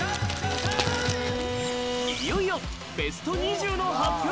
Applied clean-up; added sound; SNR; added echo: none; Packing tape, duct tape + Bowed string instrument; 5 dB; none.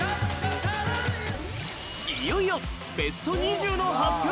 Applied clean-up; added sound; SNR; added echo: none; none; none; none.